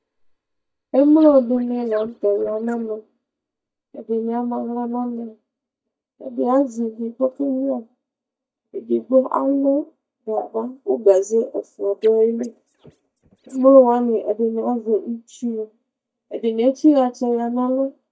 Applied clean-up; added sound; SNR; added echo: neural mask model DeepFilterNet 3.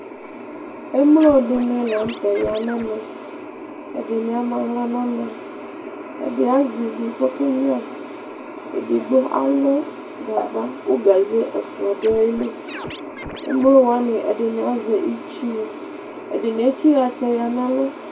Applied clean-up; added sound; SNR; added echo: none; Scratching (performance technique); 15 dB; reverberation time 0.2 s.